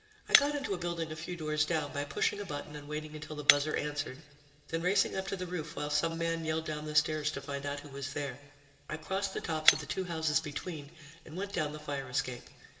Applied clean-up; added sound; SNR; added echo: none; Shatter; 3 dB; reverberation time 1.9 s.